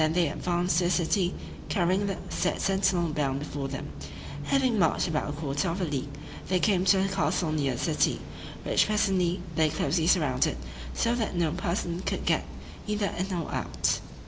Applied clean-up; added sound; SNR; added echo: none; none; none; none.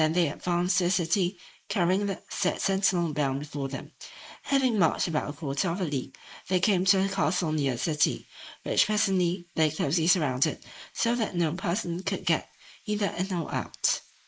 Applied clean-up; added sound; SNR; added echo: neural mask model Resemble Enhance denoiser.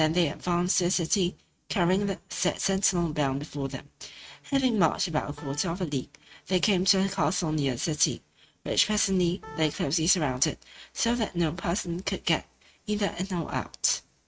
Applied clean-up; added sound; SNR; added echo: neural mask model RNNoise.